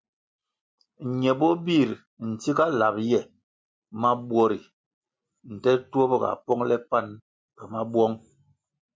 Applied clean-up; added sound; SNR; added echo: none; none; none; none.